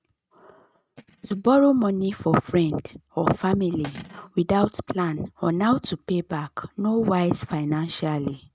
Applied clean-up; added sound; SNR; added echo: neural mask model RNNoise.